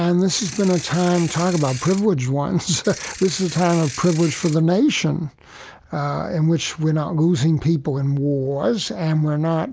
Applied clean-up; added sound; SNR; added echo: none; Ratchet, pawl / Percussion; 14 dB; none.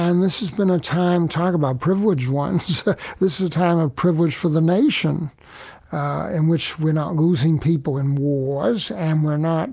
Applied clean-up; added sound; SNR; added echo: none; none; none; none.